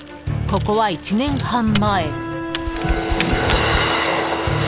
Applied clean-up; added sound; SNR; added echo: none; Keys jangling + Tap; 9 dB; none.